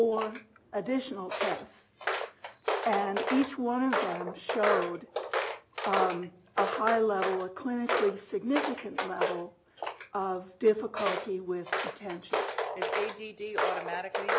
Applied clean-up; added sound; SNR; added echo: none; Walk, footsteps; 2 dB; none.